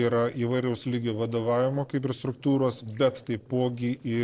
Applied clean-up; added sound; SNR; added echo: neural separator model SepFormer DNS4.